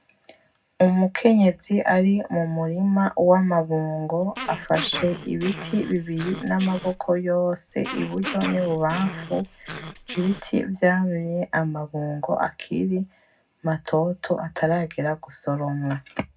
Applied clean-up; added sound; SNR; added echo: none; Growling; 12 dB; reverberation time 0.3 s.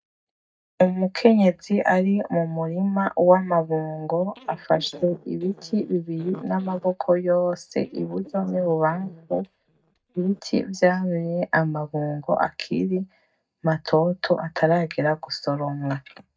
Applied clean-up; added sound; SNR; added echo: neural mask model DeepFilterNet 3.